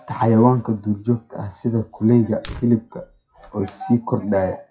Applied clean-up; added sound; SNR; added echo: classical method WPE with log-MMSE.